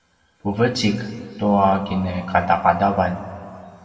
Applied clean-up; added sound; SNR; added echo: none; none; none; reverberation time 1.8 s.